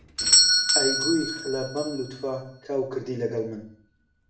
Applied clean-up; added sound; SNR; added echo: none; Doorbell; -5 dB; reverberation time 0.5 s.